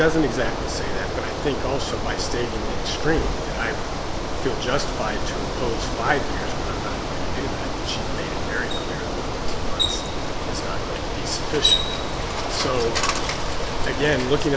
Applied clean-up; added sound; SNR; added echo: none; Bicycle; -2 dB; none.